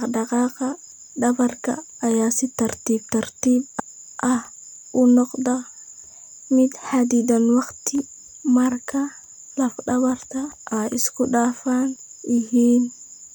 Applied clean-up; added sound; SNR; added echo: none; none; none; none.